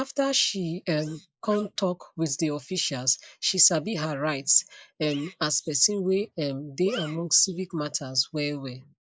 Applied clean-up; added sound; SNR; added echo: neural mask model Resemble Enhance denoiser.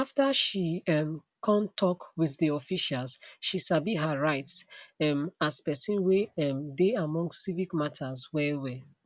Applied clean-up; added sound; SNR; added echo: none; none; none; none.